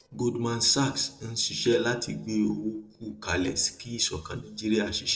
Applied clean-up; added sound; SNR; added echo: neural separator model SepFormer DNS4.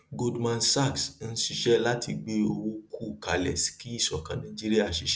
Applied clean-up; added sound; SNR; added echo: none; none; none; none.